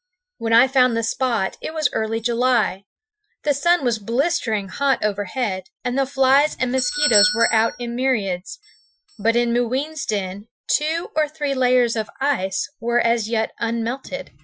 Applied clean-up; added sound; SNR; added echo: classical method Wiener filter.